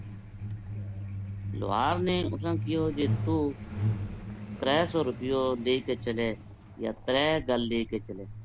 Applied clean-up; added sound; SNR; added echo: none; Truck; 5 dB; none.